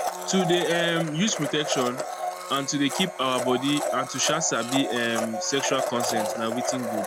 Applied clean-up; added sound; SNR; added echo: none; Domestic sounds, home sounds; 4 dB; none.